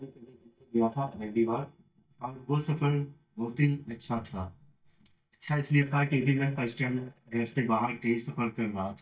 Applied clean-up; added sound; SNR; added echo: neural mask model DeepFilterNet 3.